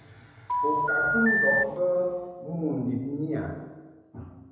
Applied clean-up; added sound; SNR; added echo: none; Telephone; -5 dB; reverberation time 1.0 s.